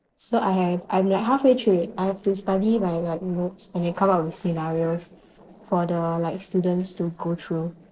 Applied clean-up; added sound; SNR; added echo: neural separator model SepFormer DNS4.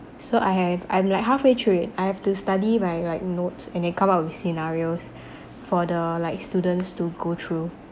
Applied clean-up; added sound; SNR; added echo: none; none; none; none.